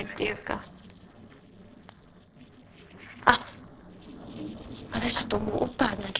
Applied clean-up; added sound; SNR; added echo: neural separator model SepFormer DNS4.